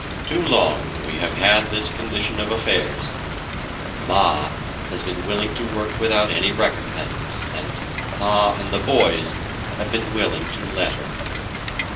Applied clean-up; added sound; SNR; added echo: none; Rain; 4 dB; reverberation time 0.3 s.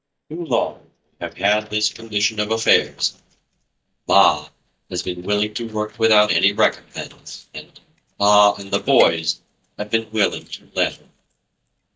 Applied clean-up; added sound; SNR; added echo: neural mask model DeepFilterNet 3.